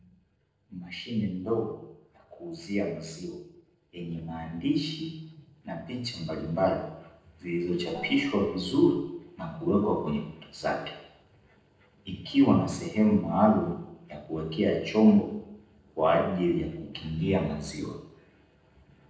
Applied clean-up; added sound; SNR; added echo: neural separator model SepFormer DNS4.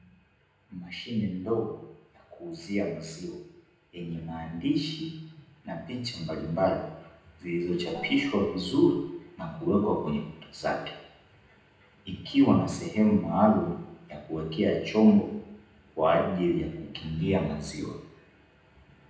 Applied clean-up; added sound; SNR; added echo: none; Gong; 17 dB; reverberation time 0.8 s.